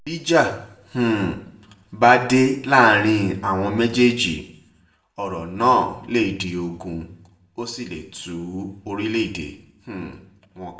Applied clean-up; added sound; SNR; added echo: none; none; none; reverberation time 0.5 s.